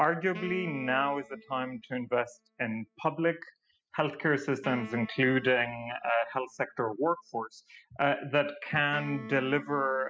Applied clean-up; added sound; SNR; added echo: classical method spectral subtraction.